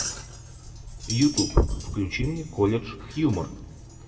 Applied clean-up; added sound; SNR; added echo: none; Chink, clink; 12 dB; reverberation time 0.8 s.